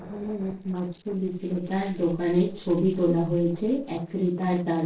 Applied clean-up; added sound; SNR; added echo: neural separator model SepFormer DNS4.